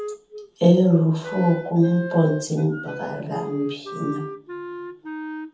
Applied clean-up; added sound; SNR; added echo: none; Wind instrument, woodwind instrument; 12 dB; reverberation time 0.7 s.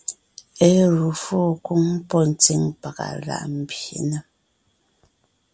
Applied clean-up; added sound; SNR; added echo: none; none; none; none.